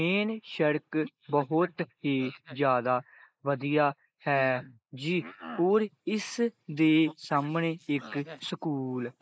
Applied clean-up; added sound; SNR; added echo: neural mask model Resemble Enhance denoiser.